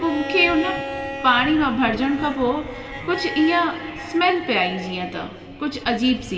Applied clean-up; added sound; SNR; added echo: none; Bowed string instrument; 12 dB; reverberation time 2.2 s.